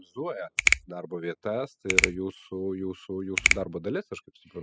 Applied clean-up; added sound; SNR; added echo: classical method spectral subtraction.